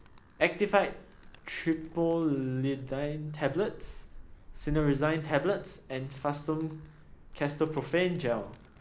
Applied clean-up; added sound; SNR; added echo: none; Animal; 16 dB; none.